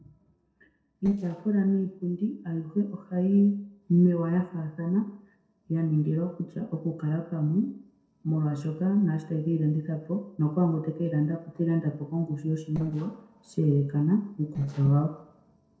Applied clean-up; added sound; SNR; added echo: neural separator model SepFormer DNS4.